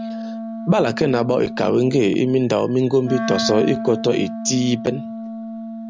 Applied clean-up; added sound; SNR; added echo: none; Wind instrument, woodwind instrument; 8 dB; none.